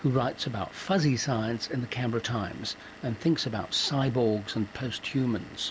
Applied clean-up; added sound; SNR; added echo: none; Engine / Vehicle; 19 dB; none.